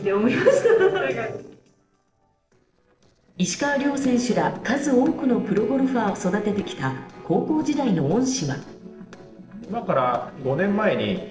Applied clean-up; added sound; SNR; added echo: neural separator model SepFormer DNS4.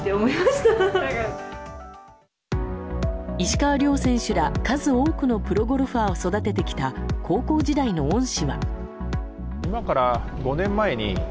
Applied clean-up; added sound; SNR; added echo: none; none; none; none.